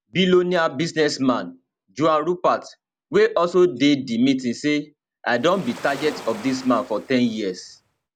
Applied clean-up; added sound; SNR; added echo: none; Waves, surf; 18 dB; none.